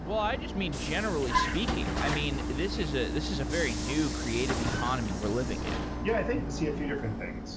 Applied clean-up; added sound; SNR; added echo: none; Vehicle; 0 dB; none.